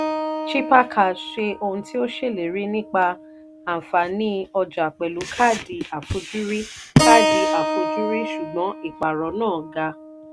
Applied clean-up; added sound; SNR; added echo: none; Keyboard (musical); 5 dB; none.